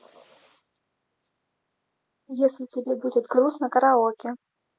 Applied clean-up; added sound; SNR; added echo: none; none; none; none.